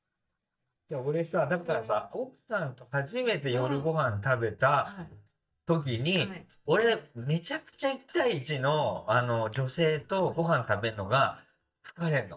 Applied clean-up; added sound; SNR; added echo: neural mask model DeepFilterNet 3.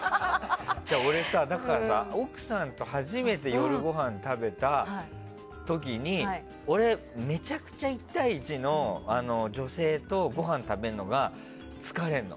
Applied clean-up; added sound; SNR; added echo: none; none; none; none.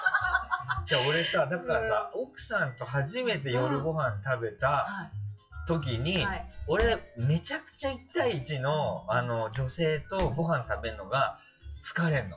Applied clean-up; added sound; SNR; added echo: classical method WPE with log-MMSE.